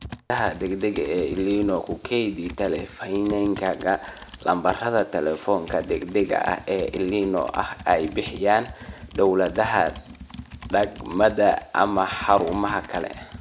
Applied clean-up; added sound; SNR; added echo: none; Computer keyboard; 17 dB; none.